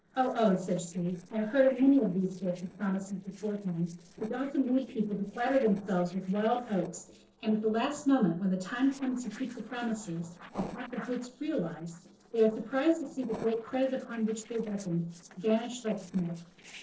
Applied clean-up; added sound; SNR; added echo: neural separator model SepFormer DNS4.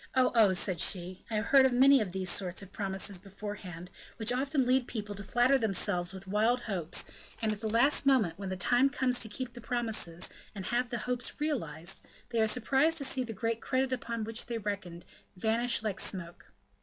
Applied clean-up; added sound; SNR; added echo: none; none; none; none.